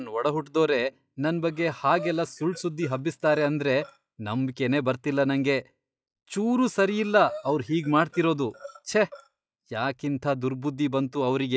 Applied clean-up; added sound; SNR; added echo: classical method log-MMSE.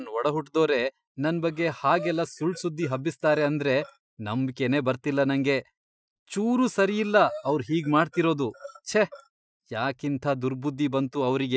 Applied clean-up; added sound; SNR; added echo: classical method Wiener filter.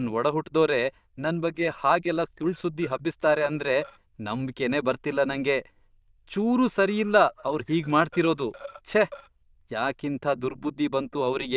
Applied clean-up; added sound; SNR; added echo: neural diffusion model UNIVERSE++.